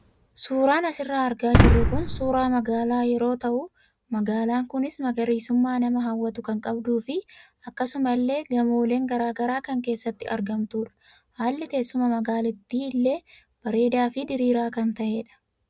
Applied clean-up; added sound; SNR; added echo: none; Boom; -4 dB; none.